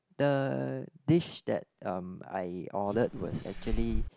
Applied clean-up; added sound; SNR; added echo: none; Fireworks; 1 dB; none.